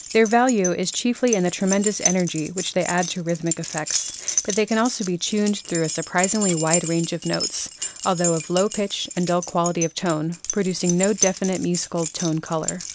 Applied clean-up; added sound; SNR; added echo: none; Keys jangling; 7 dB; none.